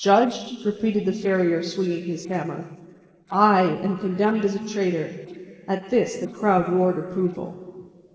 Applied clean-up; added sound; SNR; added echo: neural separator model SepFormer DNS4.